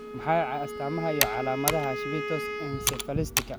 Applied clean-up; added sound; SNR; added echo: none; Computer keyboard + Wind instrument, woodwind instrument; 1 dB; none.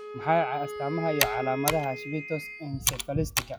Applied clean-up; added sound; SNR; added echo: classical method log-MMSE.